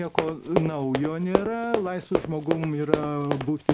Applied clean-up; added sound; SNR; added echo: none; Run; 1 dB; none.